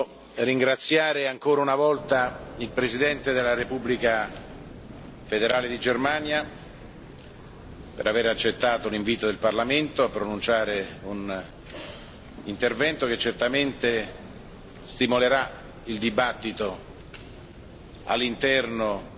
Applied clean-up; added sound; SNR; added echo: none; none; none; none.